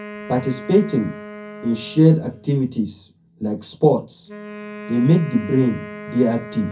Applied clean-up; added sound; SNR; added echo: none; Wind instrument, woodwind instrument; 16 dB; reverberation time 0.3 s.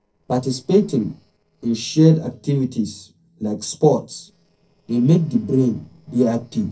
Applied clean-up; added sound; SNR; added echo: neural separator model SepFormer DNS4.